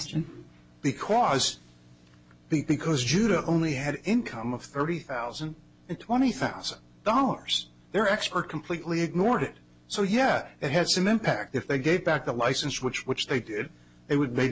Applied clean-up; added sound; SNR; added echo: none; none; none; none.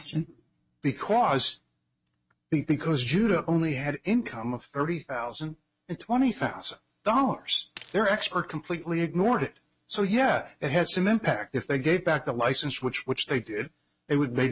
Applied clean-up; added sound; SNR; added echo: neural mask model RNNoise.